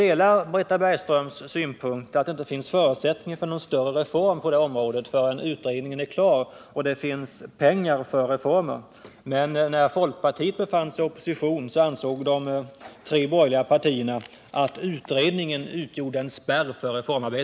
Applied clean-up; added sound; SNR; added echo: none; none; none; none.